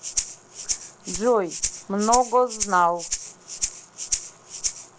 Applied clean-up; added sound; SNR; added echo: none; Rattle (instrument); 5 dB; none.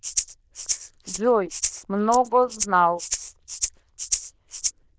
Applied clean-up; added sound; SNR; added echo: neural diffusion model UNIVERSE++.